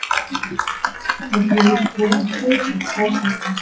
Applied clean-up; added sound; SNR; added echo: classical method WPE with log-MMSE.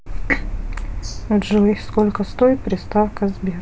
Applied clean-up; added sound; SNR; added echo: none; none; none; none.